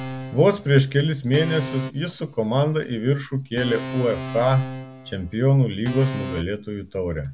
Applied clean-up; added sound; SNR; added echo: none; Organ; 12 dB; none.